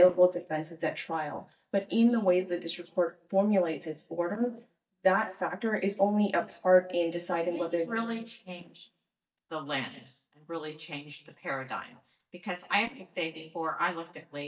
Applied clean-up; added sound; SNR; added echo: neural mask model DeepFilterNet 3.